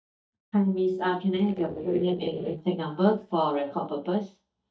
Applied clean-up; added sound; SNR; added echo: neural mask model DeepFilterNet 3.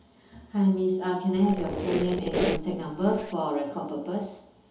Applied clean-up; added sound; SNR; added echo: none; Squeak; 4 dB; reverberation time 2.2 s.